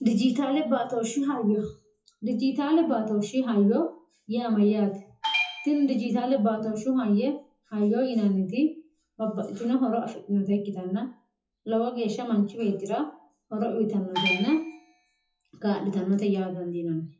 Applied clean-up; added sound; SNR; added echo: classical method WPE with log-MMSE.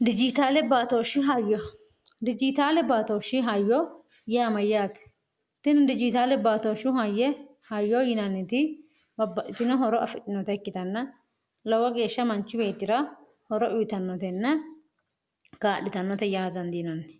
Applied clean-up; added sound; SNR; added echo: none; none; none; none.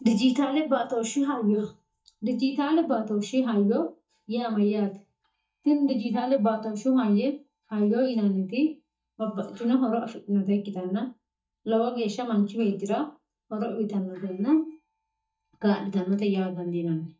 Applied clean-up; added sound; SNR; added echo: neural mask model DeepFilterNet 3.